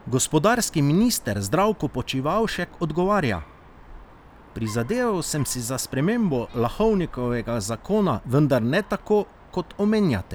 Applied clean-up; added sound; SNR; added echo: none; Dog; 19 dB; none.